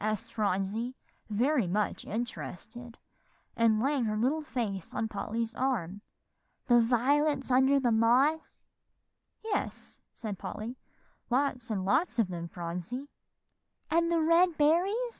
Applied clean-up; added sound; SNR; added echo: none; none; none; none.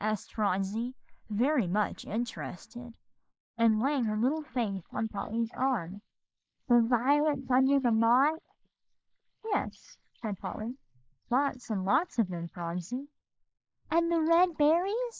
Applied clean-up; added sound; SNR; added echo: neural mask model Resemble Enhance denoiser.